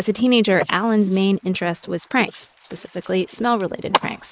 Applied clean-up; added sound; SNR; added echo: neural mask model Resemble Enhance denoiser.